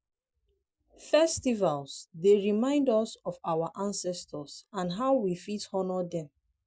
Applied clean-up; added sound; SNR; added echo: none; none; none; none.